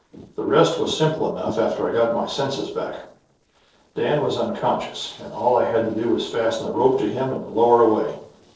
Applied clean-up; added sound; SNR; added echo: neural separator model SepFormer DNS4.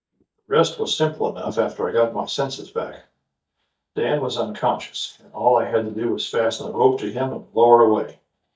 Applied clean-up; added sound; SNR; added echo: neural mask model DeepFilterNet 3.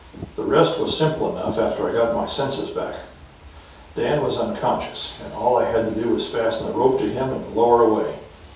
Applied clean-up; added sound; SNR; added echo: none; Fireworks / Ocean; 20 dB; reverberation time 0.6 s.